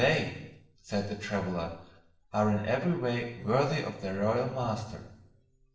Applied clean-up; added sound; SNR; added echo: neural separator model SepFormer DNS4.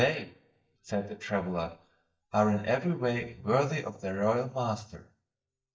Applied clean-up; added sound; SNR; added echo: neural mask model DeepFilterNet 3.